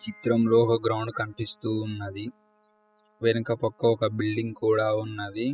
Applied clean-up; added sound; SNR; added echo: classical method spectral subtraction.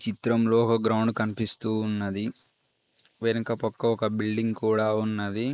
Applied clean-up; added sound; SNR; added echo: neural mask model Resemble Enhance denoiser.